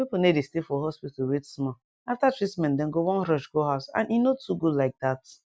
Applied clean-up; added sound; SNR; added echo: none; none; none; none.